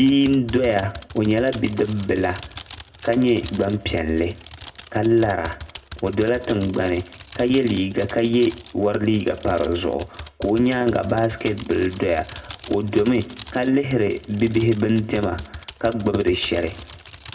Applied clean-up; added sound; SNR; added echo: none; Typing; 18 dB; reverberation time 0.2 s.